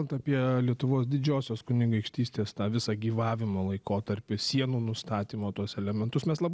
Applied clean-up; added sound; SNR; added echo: none; none; none; none.